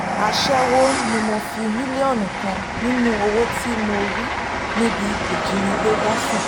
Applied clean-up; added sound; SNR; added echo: none; Train; 1 dB; none.